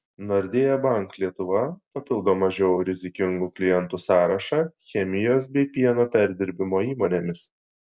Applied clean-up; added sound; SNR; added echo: none; none; none; none.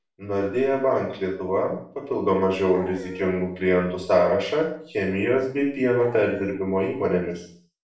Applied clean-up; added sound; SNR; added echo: none; Dog; 14 dB; reverberation time 0.5 s.